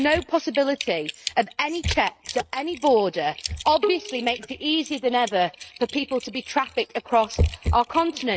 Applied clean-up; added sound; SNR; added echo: neural mask model RNNoise.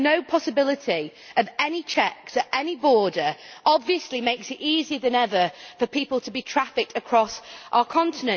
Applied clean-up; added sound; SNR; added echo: none; none; none; none.